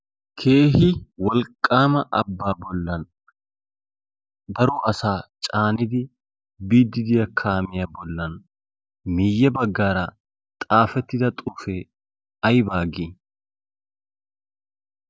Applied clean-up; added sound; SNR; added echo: none; none; none; none.